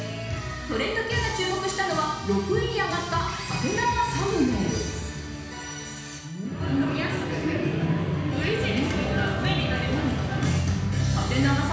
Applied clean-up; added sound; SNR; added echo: none; none; none; reverberation time 1.1 s.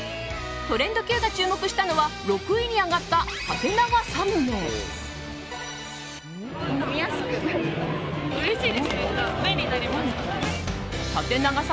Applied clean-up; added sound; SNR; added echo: none; none; none; none.